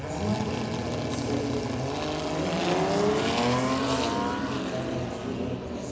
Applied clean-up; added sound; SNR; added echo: none; Engine; -4 dB; reverberation time 1.9 s.